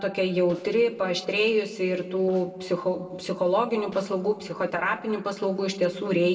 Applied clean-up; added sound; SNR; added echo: neural separator model SepFormer DNS4.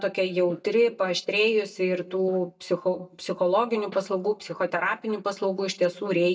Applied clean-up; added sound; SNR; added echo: neural mask model DeepFilterNet 3.